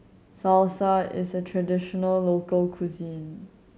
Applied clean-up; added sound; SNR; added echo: none; none; none; none.